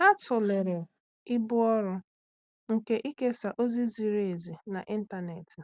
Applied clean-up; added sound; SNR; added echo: neural mask model DeepFilterNet 3.